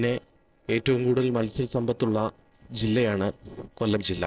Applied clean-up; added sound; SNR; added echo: neural separator model SepFormer DNS4.